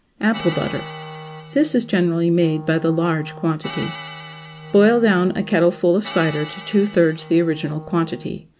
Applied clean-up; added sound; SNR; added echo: none; Wind instrument, woodwind instrument + Organ; 15 dB; none.